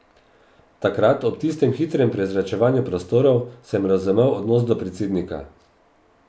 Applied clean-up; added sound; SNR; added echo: none; none; none; none.